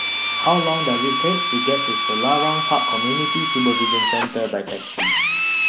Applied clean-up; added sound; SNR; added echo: none; Drill; -3 dB; none.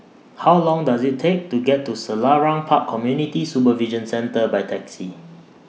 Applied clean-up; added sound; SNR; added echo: none; none; none; none.